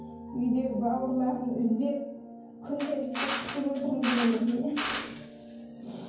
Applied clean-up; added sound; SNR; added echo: none; Drill; 5 dB; reverberation time 0.9 s.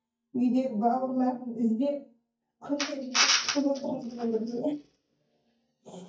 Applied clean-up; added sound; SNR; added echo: neural mask model DeepFilterNet 3.